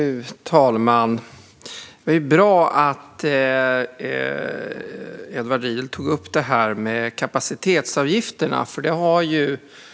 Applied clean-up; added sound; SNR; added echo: none; none; none; none.